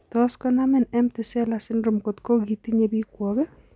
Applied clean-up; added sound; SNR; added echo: none; none; none; none.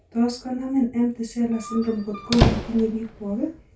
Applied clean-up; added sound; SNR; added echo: none; Squeak; 2 dB; reverberation time 0.2 s.